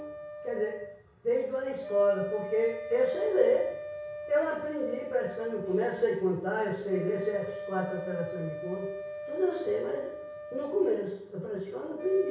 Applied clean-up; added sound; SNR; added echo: none; Wind instrument, woodwind instrument; 10 dB; reverberation time 0.6 s.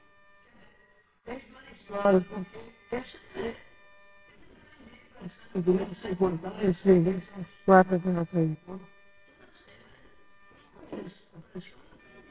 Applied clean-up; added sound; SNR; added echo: neural separator model SepFormer WHAMR!.